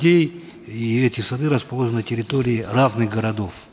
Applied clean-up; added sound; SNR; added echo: none; none; none; none.